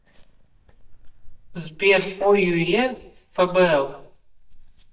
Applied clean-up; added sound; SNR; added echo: neural mask model DeepFilterNet 3.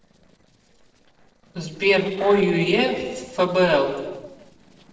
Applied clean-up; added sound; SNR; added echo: neural separator model SepFormer DNS4.